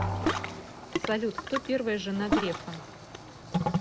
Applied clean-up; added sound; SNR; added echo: none; Ocean + Drum; -1 dB; none.